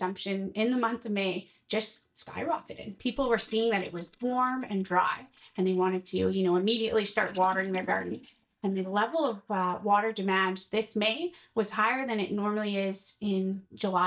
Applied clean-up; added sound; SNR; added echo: neural mask model DeepFilterNet 3.